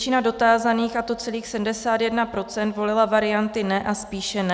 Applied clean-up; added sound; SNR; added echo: none; none; none; none.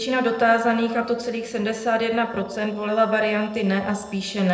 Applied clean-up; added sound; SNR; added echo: neural separator model SepFormer DNS4.